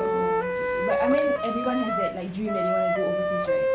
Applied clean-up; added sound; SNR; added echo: none; Wind instrument, woodwind instrument; -4 dB; none.